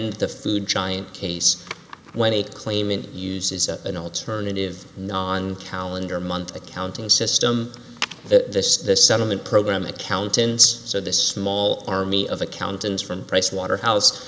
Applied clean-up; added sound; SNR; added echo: none; none; none; none.